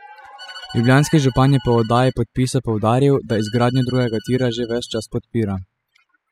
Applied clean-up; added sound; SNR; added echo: classical method spectral subtraction.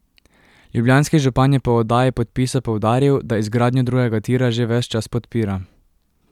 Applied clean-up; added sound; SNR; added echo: none; none; none; none.